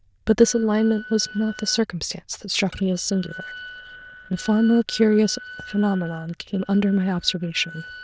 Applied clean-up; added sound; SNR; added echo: neural diffusion model UNIVERSE++.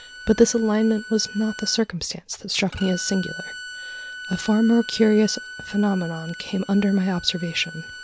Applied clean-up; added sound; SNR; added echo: none; Bowed string instrument; 15 dB; none.